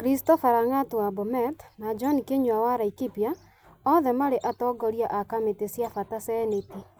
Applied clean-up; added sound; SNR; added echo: none; none; none; none.